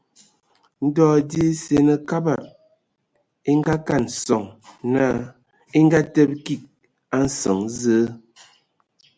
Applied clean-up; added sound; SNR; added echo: none; none; none; none.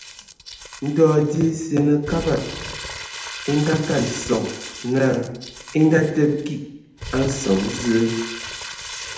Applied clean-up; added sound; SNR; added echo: none; Crumpling, crinkling; 13 dB; reverberation time 0.8 s.